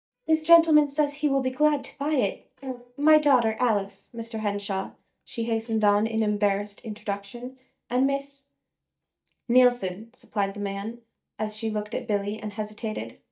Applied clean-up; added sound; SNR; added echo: neural mask model DeepFilterNet 3.